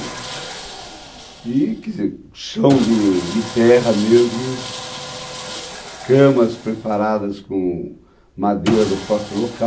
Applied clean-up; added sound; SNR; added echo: none; Sawing; 13 dB; none.